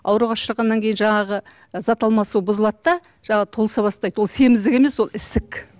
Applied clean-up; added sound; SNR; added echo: none; none; none; none.